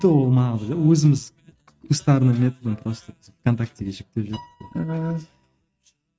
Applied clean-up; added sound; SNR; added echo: neural mask model RNNoise.